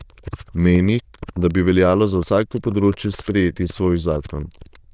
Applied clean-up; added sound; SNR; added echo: neural diffusion model UNIVERSE++.